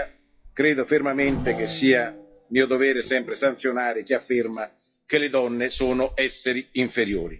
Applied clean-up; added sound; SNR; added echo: classical method WPE with log-MMSE.